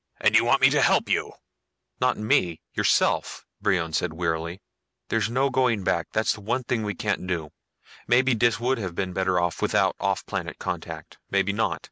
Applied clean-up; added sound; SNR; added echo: none; none; none; none.